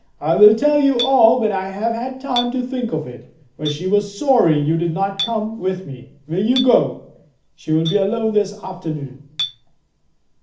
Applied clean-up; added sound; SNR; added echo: none; Chink, clink; 15 dB; reverberation time 0.4 s.